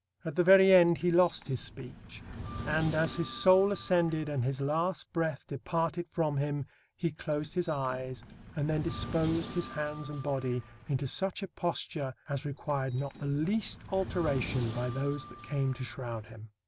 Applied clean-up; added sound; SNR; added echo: none; Sliding door; 5 dB; none.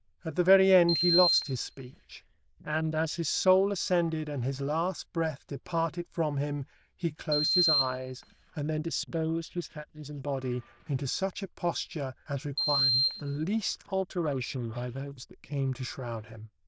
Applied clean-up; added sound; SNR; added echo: neural diffusion model UNIVERSE++.